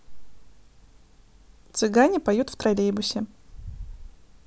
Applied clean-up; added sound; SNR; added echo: none; none; none; none.